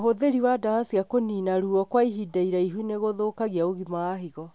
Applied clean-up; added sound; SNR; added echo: none; none; none; none.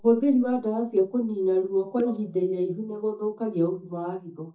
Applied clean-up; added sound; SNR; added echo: neural mask model DeepFilterNet 3.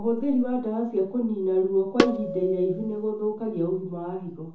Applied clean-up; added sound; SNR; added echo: none; Tabla; 2 dB; reverberation time 0.6 s.